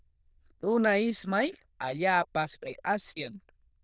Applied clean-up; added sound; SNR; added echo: neural diffusion model UNIVERSE++.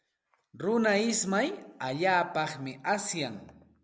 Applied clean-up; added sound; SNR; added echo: none; none; none; none.